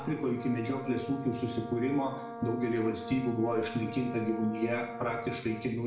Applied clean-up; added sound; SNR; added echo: none; Brass instrument; 10 dB; reverberation time 0.7 s.